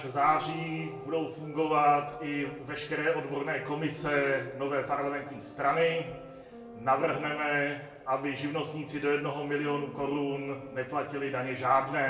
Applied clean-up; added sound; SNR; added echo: none; Wind instrument, woodwind instrument; 17 dB; reverberation time 0.7 s.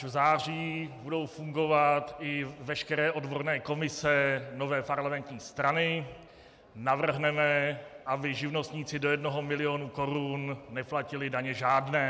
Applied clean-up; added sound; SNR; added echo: none; none; none; none.